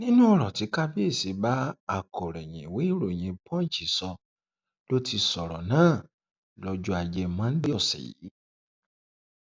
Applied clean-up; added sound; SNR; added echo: none; none; none; none.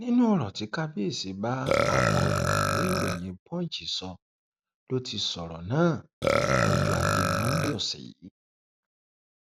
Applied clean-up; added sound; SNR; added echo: none; Burping, eructation; -3 dB; none.